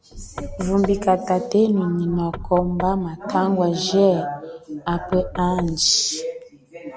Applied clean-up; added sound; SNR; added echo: none; Knock / Wood; 13 dB; none.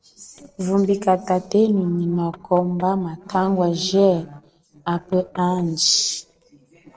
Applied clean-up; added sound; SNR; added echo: neural separator model SepFormer DNS4.